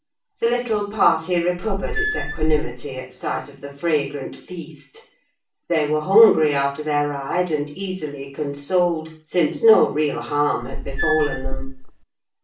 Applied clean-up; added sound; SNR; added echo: none; Squeak / Screech; 1 dB; reverberation time 0.3 s.